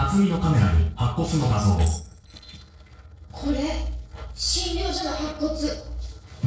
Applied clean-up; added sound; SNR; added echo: neural separator model SepFormer DNS4.